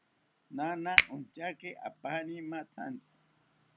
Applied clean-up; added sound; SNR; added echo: none; Finger snapping; -5 dB; none.